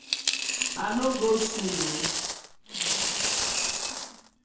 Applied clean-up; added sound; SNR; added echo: none; Coin (dropping); -2 dB; reverberation time 0.6 s.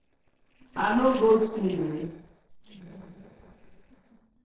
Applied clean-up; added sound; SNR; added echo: neural separator model SepFormer DNS4.